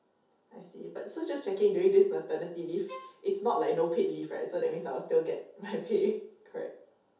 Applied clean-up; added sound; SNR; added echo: none; Bowed string instrument; 18 dB; reverberation time 0.5 s.